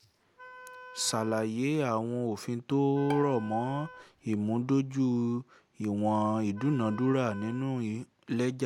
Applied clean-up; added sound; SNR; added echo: none; Bowed string instrument + Wind instrument, woodwind instrument; 18 dB; none.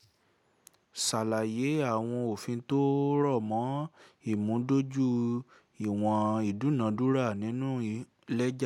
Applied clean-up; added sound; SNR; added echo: none; none; none; none.